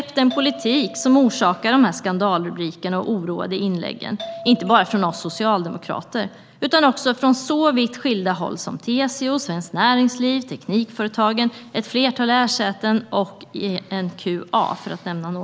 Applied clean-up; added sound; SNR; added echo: none; Doorbell; 17 dB; none.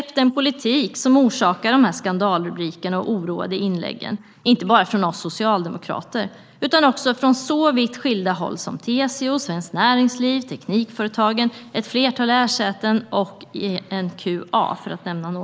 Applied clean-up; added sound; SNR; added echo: neural mask model Resemble Enhance denoiser.